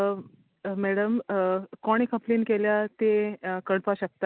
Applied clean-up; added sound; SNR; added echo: none; none; none; none.